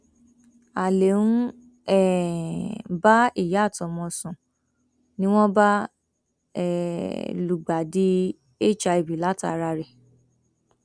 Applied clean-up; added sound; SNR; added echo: none; none; none; none.